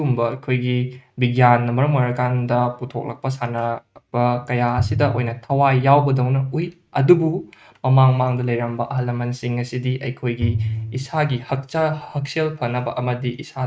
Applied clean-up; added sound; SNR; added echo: neural mask model RNNoise.